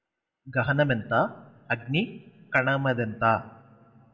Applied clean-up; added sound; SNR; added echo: none; none; none; reverberation time 0.8 s.